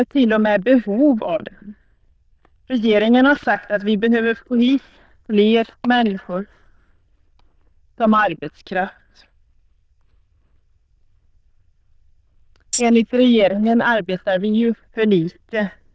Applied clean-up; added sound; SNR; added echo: neural diffusion model UNIVERSE++.